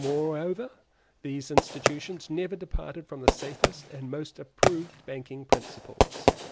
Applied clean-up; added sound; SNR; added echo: none; Fireworks; -5 dB; none.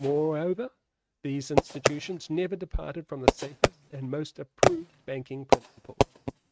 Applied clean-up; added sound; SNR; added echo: neural mask model RNNoise.